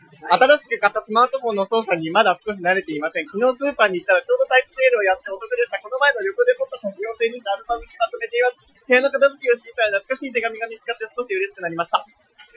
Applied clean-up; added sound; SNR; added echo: classical method Wiener filter.